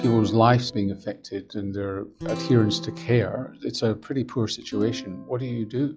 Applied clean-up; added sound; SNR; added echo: classical method log-MMSE.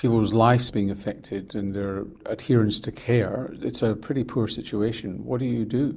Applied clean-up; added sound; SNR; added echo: none; none; none; none.